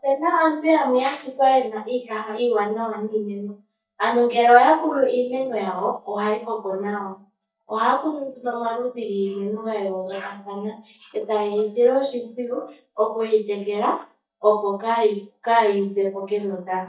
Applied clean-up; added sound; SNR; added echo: neural mask model DeepFilterNet 3.